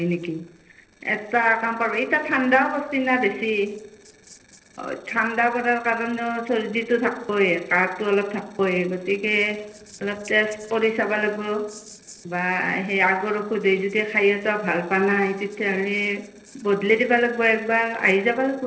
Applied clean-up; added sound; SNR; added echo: neural separator model SepFormer DNS4.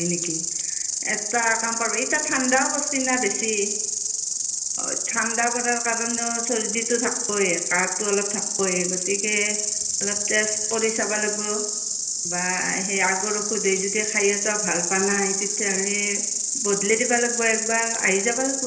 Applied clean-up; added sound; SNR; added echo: none; Insect; 0 dB; reverberation time 1.4 s.